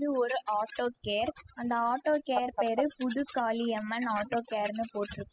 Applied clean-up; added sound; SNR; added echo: classical method spectral subtraction.